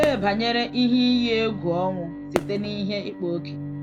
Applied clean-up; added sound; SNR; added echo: none; Fireworks + Bowed string instrument; 9 dB; none.